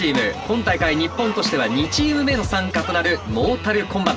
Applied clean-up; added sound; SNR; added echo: none; none; none; none.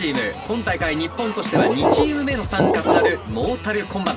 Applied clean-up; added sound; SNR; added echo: none; Glass; -3 dB; none.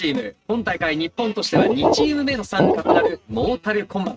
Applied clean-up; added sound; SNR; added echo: neural mask model RNNoise.